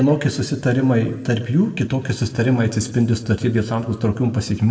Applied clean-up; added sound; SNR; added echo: none; none; none; reverberation time 1.4 s.